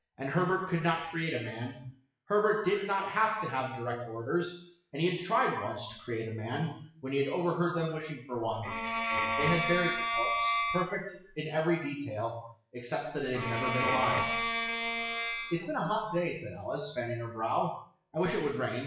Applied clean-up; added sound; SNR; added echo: classical method WPE with log-MMSE.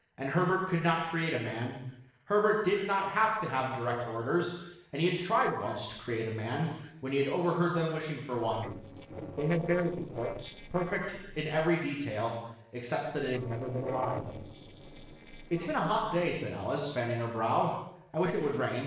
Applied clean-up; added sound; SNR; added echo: neural separator model SepFormer DNS4.